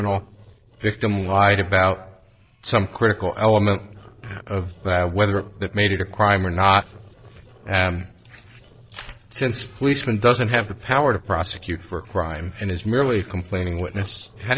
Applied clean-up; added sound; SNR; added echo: neural separator model SepFormer DNS4.